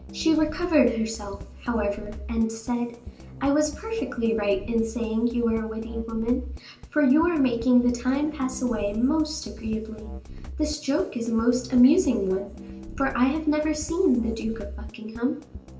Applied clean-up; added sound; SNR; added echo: none; Drum kit; 14 dB; reverberation time 0.8 s.